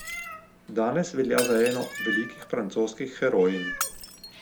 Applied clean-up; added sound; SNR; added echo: none; Meow + Shatter; 9 dB; none.